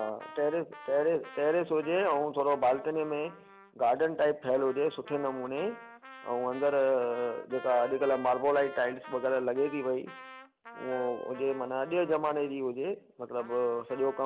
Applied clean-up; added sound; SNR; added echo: none; Wind instrument, woodwind instrument + Trumpet; 17 dB; none.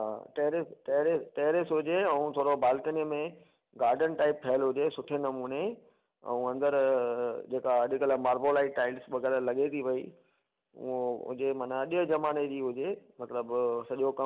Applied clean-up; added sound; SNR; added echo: none; none; none; none.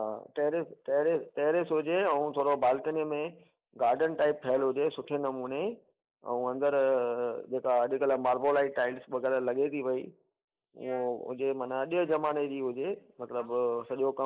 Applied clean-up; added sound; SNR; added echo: neural mask model Resemble Enhance denoiser.